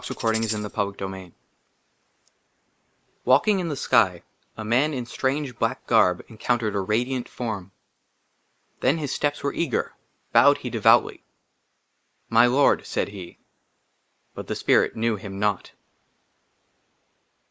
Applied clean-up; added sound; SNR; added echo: neural mask model Resemble Enhance denoiser.